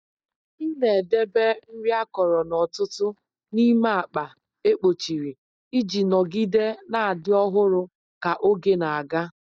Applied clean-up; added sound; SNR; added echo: neural mask model DeepFilterNet 3.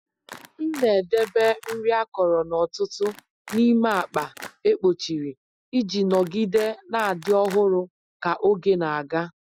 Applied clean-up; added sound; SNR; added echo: classical method Wiener filter.